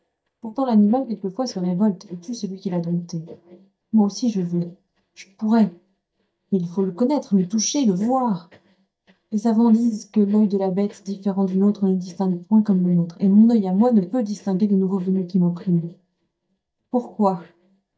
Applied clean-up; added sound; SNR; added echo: neural mask model DeepFilterNet 3.